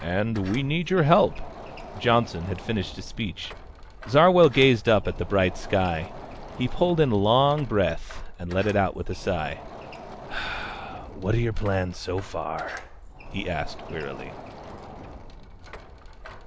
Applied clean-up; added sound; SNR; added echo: none; Door; 16 dB; none.